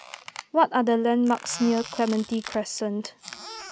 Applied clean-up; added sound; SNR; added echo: none; Squeak; 16 dB; none.